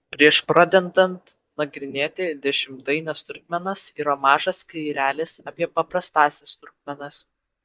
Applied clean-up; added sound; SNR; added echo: neural mask model DeepFilterNet 3.